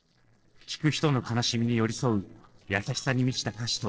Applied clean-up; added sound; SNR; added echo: neural separator model SepFormer DNS4.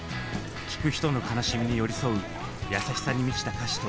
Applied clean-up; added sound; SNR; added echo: none; Liquid; 12 dB; none.